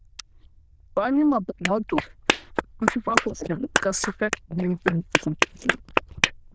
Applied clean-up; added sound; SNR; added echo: neural diffusion model UNIVERSE++.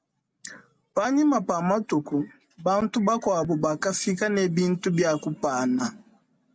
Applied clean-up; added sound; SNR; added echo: none; none; none; none.